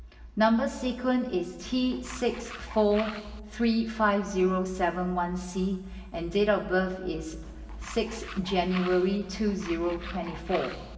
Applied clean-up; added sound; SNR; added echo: none; Tools; 14 dB; reverberation time 2.9 s.